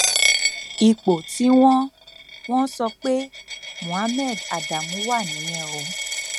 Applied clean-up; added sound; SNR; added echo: none; Coin (dropping); 5 dB; none.